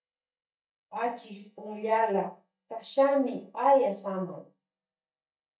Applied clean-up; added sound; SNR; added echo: neural mask model DeepFilterNet 3.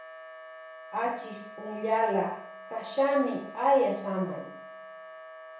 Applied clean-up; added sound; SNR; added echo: none; Wind instrument, woodwind instrument; 15 dB; reverberation time 0.7 s.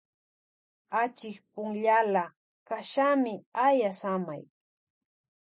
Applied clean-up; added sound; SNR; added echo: none; none; none; none.